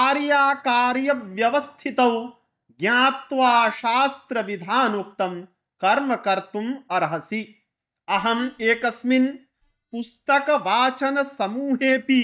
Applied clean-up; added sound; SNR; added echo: neural mask model DeepFilterNet 3.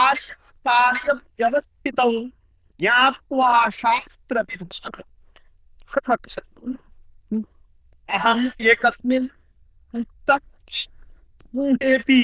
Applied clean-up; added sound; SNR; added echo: neural diffusion model UNIVERSE++.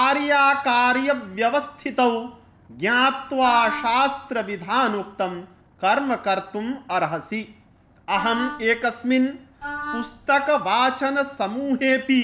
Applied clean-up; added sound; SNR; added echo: none; Wind instrument, woodwind instrument; 11 dB; none.